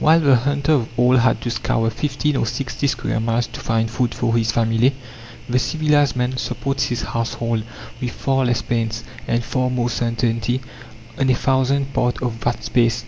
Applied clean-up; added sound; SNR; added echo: none; none; none; none.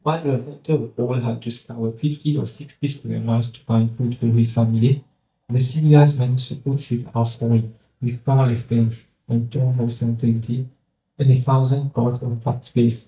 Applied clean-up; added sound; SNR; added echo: neural mask model DeepFilterNet 3.